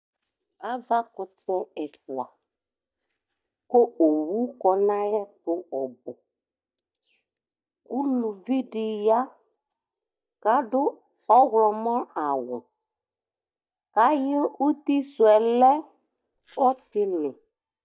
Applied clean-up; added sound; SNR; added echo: neural mask model DeepFilterNet 3.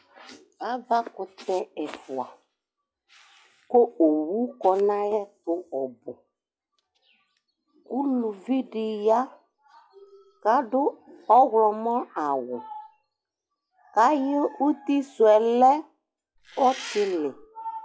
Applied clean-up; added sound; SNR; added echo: classical method log-MMSE.